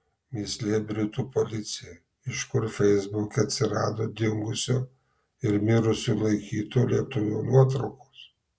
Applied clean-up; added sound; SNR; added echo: none; none; none; none.